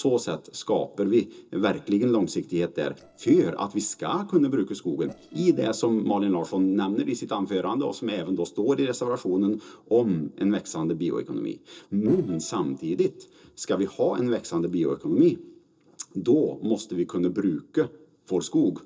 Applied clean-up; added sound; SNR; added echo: neural separator model SepFormer DNS4.